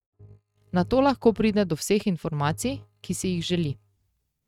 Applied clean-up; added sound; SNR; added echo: neural mask model RNNoise.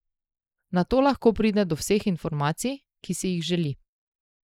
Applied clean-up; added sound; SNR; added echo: neural mask model Resemble Enhance denoiser.